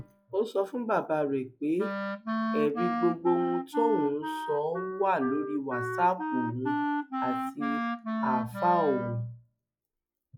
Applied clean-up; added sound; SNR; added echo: classical method log-MMSE.